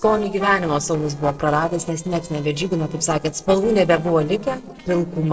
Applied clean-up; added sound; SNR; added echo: neural separator model SepFormer DNS4.